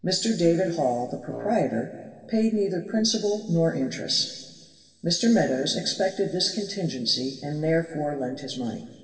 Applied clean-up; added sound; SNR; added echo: none; Wind instrument, woodwind instrument; 14 dB; reverberation time 2.1 s.